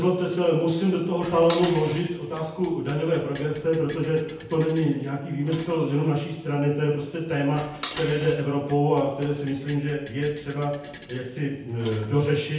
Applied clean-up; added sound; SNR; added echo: none; Dishes, pots, and pans; 17 dB; reverberation time 0.8 s.